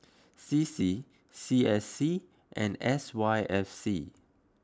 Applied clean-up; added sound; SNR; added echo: none; none; none; none.